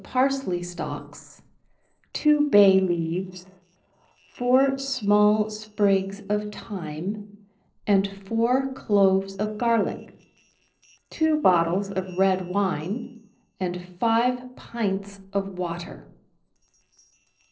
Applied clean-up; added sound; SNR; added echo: neural separator model SepFormer DNS4.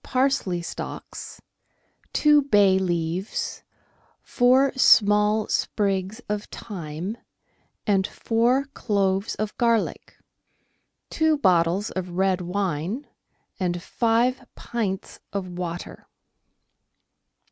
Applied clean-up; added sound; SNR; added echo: none; none; none; none.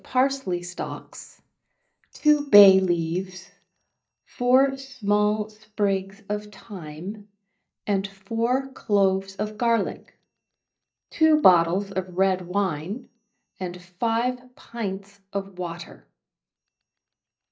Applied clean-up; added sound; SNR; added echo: neural mask model DeepFilterNet 3.